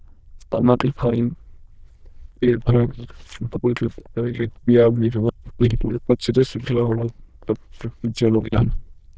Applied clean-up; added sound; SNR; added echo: neural diffusion model UNIVERSE++.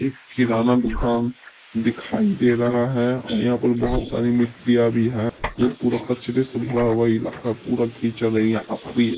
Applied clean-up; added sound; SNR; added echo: neural mask model Resemble Enhance denoiser.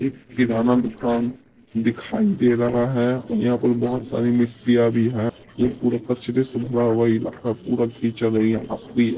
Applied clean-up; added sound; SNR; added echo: neural separator model SepFormer DNS4.